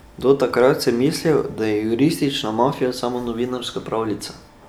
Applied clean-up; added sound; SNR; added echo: none; none; none; none.